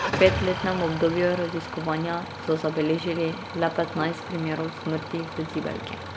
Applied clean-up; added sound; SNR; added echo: none; Idling / Engine starting; 7 dB; none.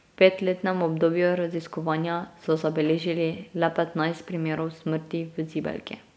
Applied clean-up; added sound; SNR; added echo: none; none; none; none.